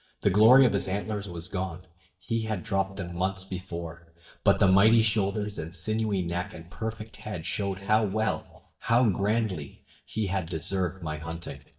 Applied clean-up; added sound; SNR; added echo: neural mask model DeepFilterNet 3.